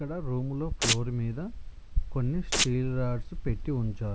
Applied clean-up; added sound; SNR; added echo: none; Domestic sounds, home sounds; 3 dB; none.